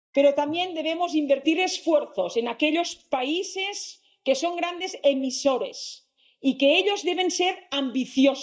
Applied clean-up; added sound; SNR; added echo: neural mask model DeepFilterNet 3.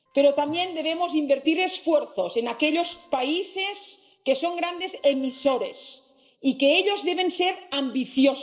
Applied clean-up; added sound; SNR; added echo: neural separator model SepFormer DNS4.